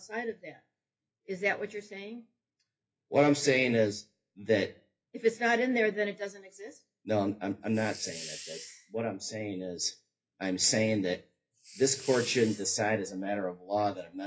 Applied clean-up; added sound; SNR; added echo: classical method WPE with log-MMSE.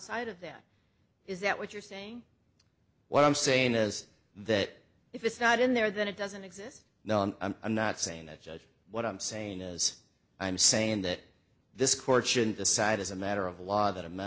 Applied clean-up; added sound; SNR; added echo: none; none; none; none.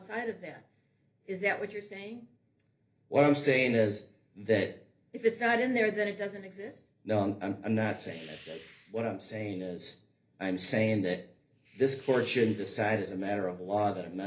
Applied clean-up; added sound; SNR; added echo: neural separator model SepFormer DNS4.